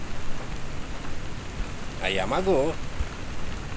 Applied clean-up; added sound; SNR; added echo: none; Rain; -4 dB; none.